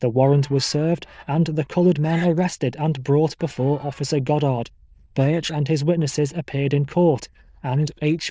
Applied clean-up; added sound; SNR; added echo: neural diffusion model UNIVERSE++.